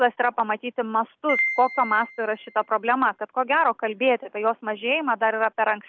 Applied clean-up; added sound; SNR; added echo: none; Piano; 8 dB; none.